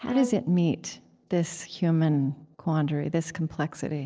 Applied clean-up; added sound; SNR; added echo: neural separator model SepFormer DNS4.